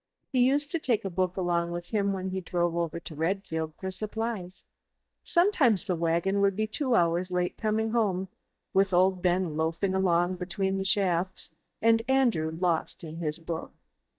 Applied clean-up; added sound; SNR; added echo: neural mask model DeepFilterNet 3.